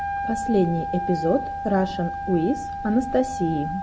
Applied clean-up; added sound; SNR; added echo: none; Wind instrument, woodwind instrument; 6 dB; none.